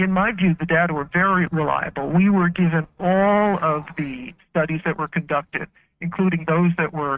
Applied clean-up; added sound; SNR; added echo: neural mask model RNNoise.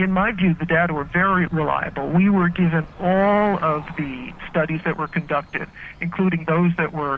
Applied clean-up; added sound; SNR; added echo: none; Bird vocalization, bird call, bird song + Car passing by / Engine; 20 dB; none.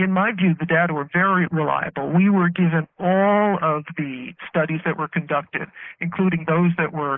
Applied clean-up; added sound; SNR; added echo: neural mask model Resemble Enhance denoiser.